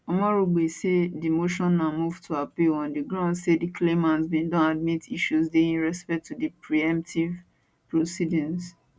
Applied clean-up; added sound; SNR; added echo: none; none; none; none.